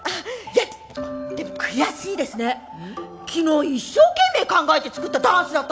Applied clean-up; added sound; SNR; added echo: none; none; none; none.